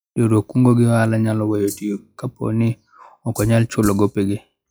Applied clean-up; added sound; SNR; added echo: classical method log-MMSE.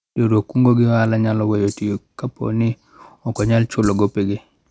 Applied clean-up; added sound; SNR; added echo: none; Rattle (instrument); 17 dB; none.